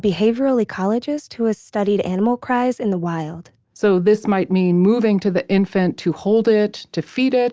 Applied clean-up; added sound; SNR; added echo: none; none; none; none.